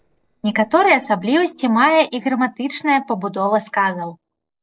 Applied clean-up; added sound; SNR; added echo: neural separator model SepFormer DNS4.